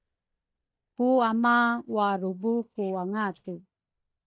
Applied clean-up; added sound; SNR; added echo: neural mask model DeepFilterNet 3.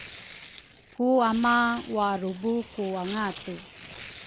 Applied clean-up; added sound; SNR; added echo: none; Tearing; 14 dB; none.